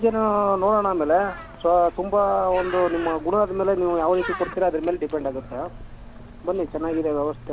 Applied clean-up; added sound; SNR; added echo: none; Bird; 15 dB; none.